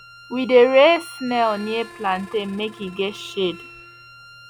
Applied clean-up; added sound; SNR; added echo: none; Bowed string instrument + Harmonica; 20 dB; none.